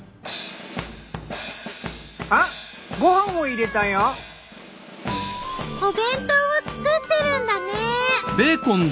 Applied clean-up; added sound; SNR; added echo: none; Electric guitar; 13 dB; none.